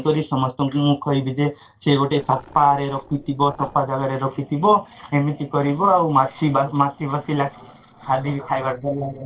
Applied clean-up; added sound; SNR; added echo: neural separator model SepFormer DNS4.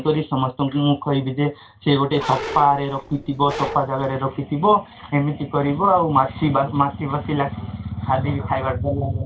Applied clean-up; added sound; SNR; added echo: none; Bark; 11 dB; reverberation time 0.2 s.